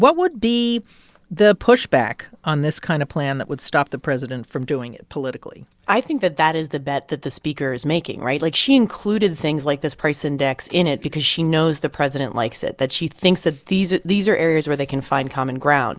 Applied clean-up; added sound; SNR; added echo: none; none; none; none.